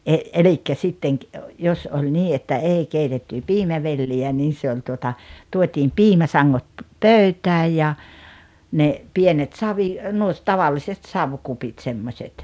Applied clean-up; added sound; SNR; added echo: none; none; none; none.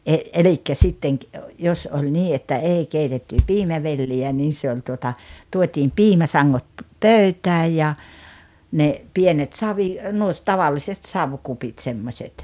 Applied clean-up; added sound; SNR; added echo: none; Bass drum; 6 dB; none.